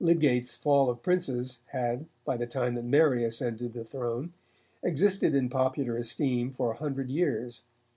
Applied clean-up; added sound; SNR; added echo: none; none; none; none.